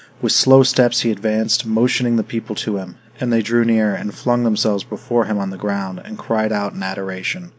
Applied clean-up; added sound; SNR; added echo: none; none; none; none.